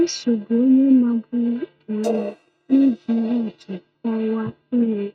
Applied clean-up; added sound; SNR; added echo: neural mask model RNNoise.